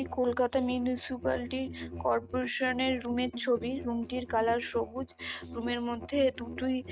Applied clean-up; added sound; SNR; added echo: neural mask model RNNoise.